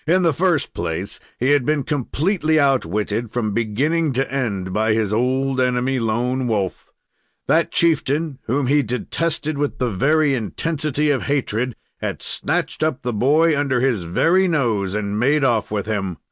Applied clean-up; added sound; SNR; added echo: none; none; none; none.